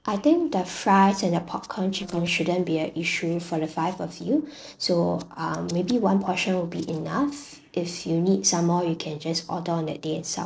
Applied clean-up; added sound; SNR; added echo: neural separator model SepFormer DNS4.